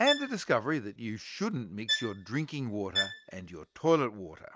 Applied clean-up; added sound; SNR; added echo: none; Bowed string instrument; 4 dB; none.